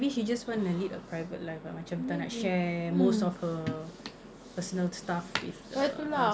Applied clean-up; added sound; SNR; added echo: none; none; none; none.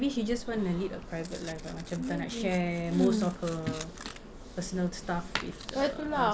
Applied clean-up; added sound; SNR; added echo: none; Tearing; 14 dB; none.